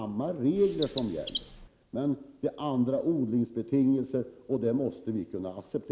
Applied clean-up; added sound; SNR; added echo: none; Chirp, tweet; 1 dB; none.